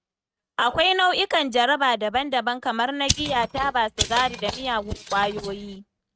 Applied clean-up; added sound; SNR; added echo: neural mask model RNNoise.